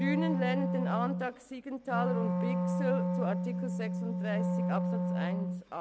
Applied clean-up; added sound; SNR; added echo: none; Wind instrument, woodwind instrument; -5 dB; none.